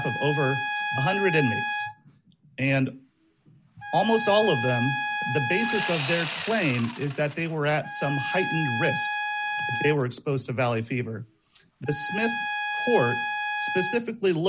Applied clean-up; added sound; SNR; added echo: none; Trumpet + Sawing; 4 dB; none.